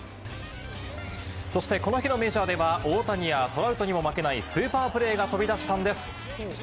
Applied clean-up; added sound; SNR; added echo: none; Bowed string instrument; 17 dB; none.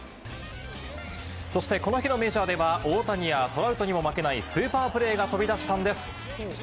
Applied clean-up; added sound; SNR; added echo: none; none; none; none.